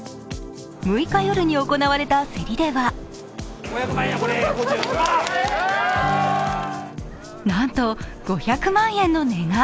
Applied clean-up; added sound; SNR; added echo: none; Acoustic guitar / Strum; 11 dB; none.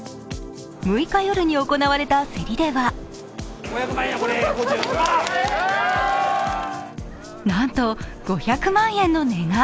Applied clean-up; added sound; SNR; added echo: none; none; none; none.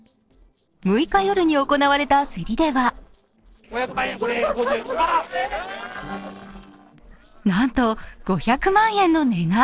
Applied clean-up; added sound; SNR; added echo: neural separator model SepFormer DNS4.